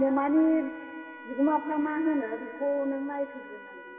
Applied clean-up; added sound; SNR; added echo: none; Trumpet; 17 dB; reverberation time 2.4 s.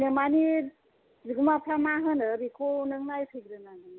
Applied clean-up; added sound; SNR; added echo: none; none; none; none.